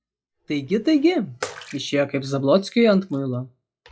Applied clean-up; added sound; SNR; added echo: classical method log-MMSE.